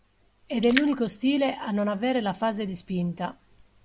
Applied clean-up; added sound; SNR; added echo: none; Splash, splatter; 10 dB; none.